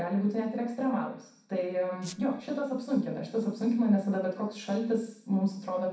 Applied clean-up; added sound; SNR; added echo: none; Squeak; 17 dB; reverberation time 0.6 s.